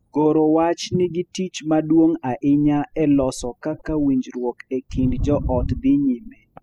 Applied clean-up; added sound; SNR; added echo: classical method spectral subtraction.